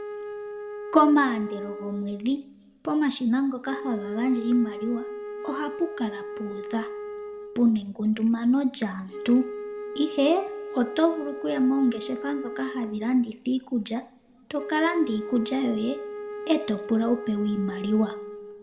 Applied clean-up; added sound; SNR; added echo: none; Wind instrument, woodwind instrument; 10 dB; reverberation time 1.4 s.